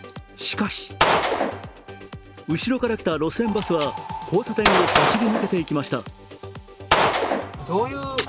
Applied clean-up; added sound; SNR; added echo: none; Gunshot, gunfire; 0 dB; none.